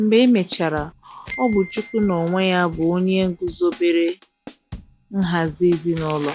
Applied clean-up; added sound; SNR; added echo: none; Drum kit + Glockenspiel; 19 dB; none.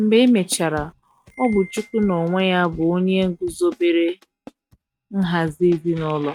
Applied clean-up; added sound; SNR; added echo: neural mask model RNNoise.